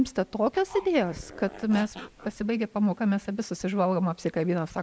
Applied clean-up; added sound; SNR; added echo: none; Zipper (clothing); 16 dB; none.